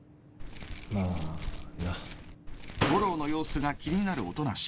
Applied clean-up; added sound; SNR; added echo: none; Keys jangling + Slam; 2 dB; none.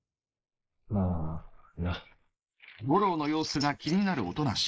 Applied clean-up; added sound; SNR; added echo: neural mask model Resemble Enhance denoiser.